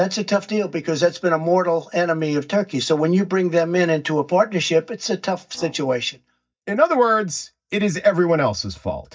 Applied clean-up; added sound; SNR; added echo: neural mask model DeepFilterNet 3.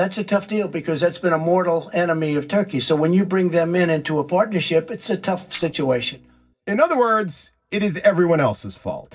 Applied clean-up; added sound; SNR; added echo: neural separator model SepFormer DNS4.